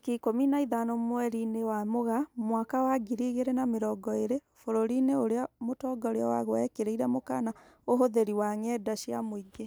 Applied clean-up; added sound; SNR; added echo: none; none; none; none.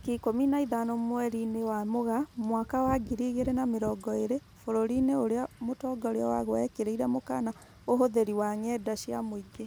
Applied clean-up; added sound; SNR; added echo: none; Wind / Rain; 19 dB; none.